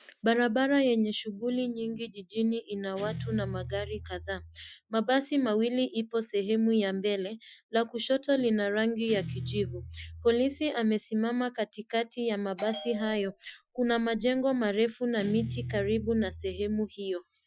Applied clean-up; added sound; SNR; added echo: classical method Wiener filter.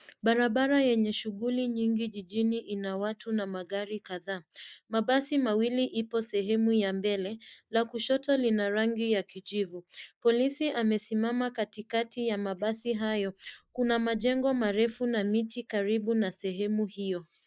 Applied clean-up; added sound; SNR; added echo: neural mask model Resemble Enhance denoiser.